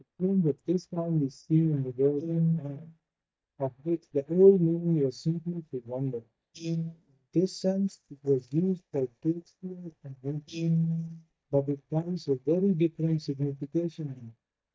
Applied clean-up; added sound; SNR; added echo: neural mask model DeepFilterNet 3.